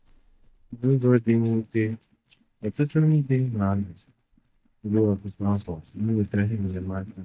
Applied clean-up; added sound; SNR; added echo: neural mask model DeepFilterNet 3.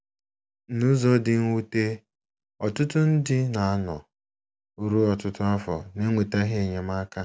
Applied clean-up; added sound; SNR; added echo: none; none; none; none.